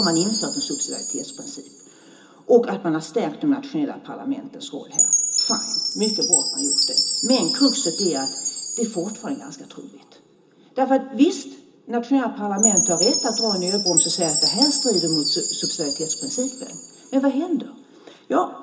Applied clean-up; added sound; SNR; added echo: none; Chime; 1 dB; reverberation time 0.2 s.